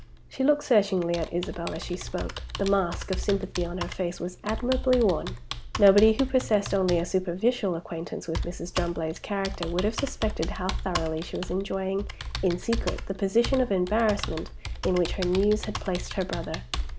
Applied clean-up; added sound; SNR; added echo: none; Computer keyboard; 7 dB; none.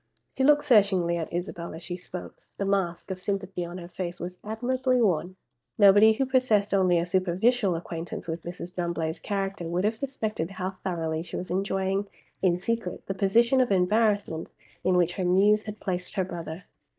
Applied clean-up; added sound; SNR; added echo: neural mask model DeepFilterNet 3.